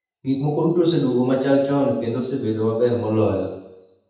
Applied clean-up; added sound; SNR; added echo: none; none; none; reverberation time 0.8 s.